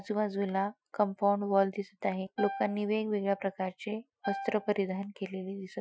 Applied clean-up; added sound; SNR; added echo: classical method Wiener filter.